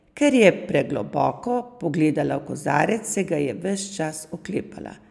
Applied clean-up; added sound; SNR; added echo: none; none; none; none.